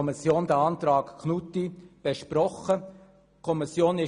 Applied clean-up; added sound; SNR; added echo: none; none; none; none.